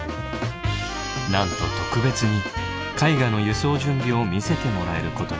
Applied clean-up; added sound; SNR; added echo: none; Trumpet; 10 dB; none.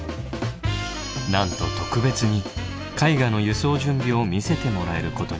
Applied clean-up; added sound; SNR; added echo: none; none; none; none.